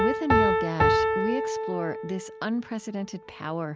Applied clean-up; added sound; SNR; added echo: none; Piano; -4 dB; none.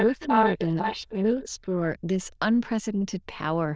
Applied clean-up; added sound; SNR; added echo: neural diffusion model UNIVERSE++.